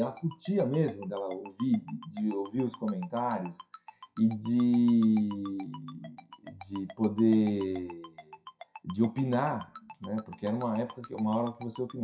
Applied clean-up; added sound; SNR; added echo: classical method WPE with log-MMSE.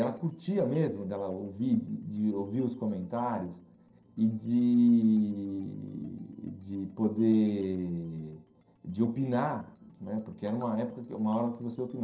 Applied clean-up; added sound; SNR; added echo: neural separator model SepFormer DNS4.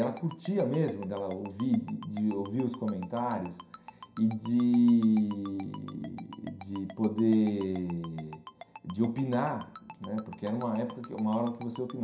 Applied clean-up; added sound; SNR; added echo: none; Ringtone; 19 dB; reverberation time 0.5 s.